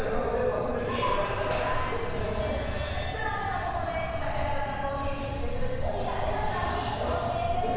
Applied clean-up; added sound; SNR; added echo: none; Cricket; 3 dB; reverberation time 1.9 s.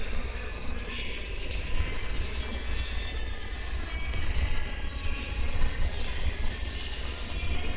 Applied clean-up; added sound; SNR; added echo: neural separator model SepFormer WHAMR!.